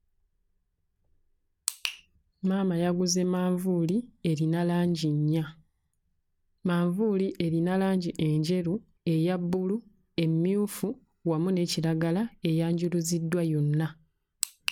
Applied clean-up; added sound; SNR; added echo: none; none; none; none.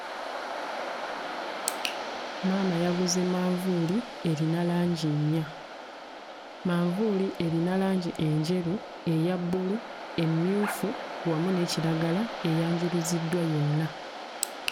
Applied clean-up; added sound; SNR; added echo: none; Bark + Waves, surf; 9 dB; none.